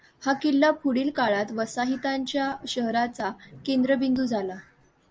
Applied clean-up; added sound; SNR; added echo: none; none; none; none.